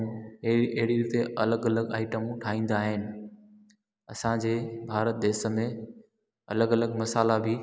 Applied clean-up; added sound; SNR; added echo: none; none; none; none.